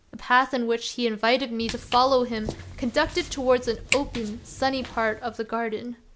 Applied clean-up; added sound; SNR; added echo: none; Walk, footsteps; 11 dB; none.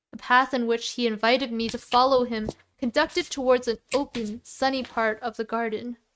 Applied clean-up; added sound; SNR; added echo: neural mask model RNNoise.